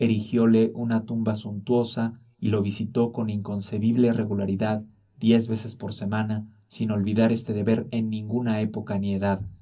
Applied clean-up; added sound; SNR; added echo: none; none; none; reverberation time 0.4 s.